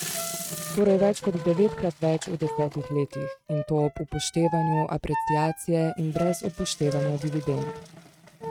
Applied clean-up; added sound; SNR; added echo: neural mask model RNNoise.